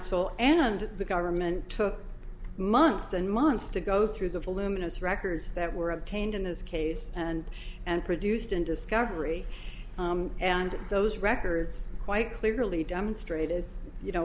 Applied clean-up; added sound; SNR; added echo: none; none; none; none.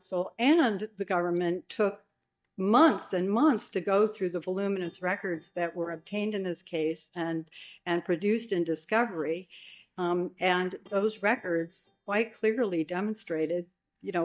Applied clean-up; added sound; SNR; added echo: neural mask model DeepFilterNet 3.